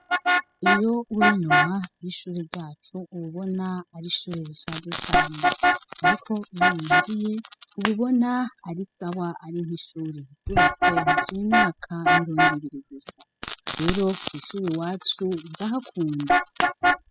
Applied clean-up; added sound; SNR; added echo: classical method spectral subtraction.